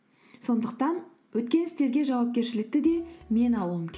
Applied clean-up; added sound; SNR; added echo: none; none; none; none.